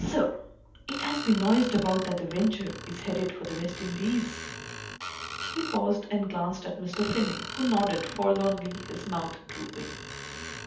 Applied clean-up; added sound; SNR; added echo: none; Screech; 10 dB; reverberation time 0.6 s.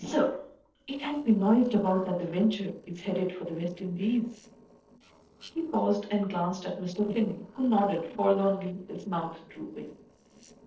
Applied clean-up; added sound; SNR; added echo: neural separator model SepFormer DNS4.